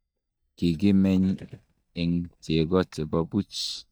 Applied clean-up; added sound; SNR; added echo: neural mask model DeepFilterNet 3.